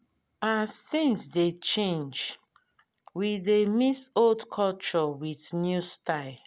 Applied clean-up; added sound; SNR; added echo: none; none; none; none.